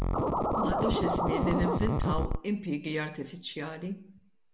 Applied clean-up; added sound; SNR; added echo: none; Scratching (performance technique); -3 dB; none.